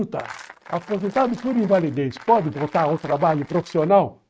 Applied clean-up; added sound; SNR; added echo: neural mask model RNNoise.